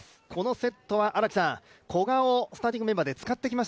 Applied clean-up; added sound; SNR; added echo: none; none; none; none.